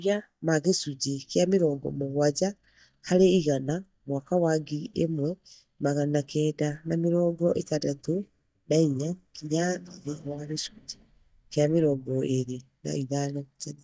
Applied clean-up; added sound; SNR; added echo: neural mask model DeepFilterNet 3.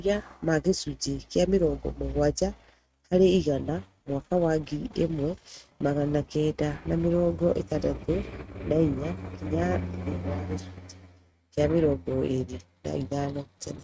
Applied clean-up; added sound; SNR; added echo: neural mask model RNNoise.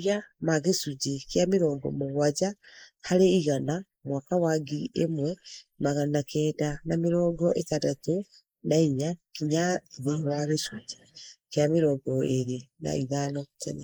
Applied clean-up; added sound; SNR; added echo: neural mask model Resemble Enhance denoiser.